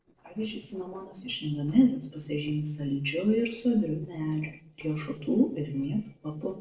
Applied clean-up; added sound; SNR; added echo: neural separator model SepFormer DNS4.